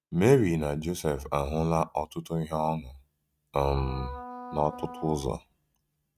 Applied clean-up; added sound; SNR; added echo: neural mask model RNNoise.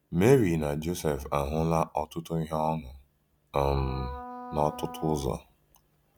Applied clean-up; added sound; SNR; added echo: none; Wind instrument, woodwind instrument; 14 dB; none.